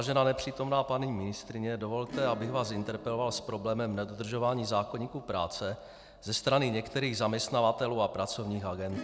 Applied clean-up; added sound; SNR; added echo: none; Acoustic guitar / Strum; 18 dB; none.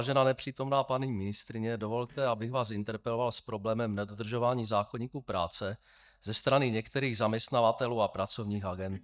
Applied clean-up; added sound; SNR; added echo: neural mask model DeepFilterNet 3.